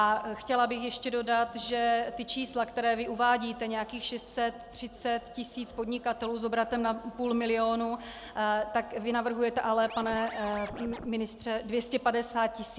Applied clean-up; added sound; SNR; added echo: none; Scratching (performance technique); 13 dB; none.